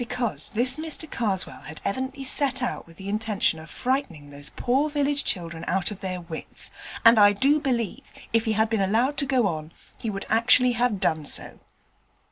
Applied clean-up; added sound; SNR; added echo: none; none; none; none.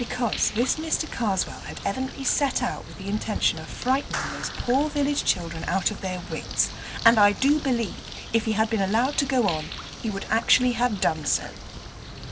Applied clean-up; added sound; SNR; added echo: none; Bird + Clapping; 10 dB; none.